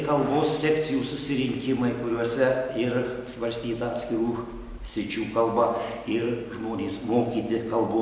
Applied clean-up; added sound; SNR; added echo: none; none; none; none.